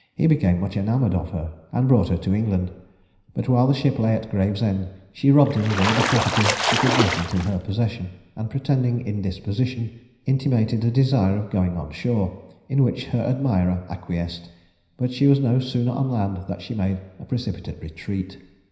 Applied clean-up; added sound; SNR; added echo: none; Splash, splatter; 1 dB; reverberation time 0.9 s.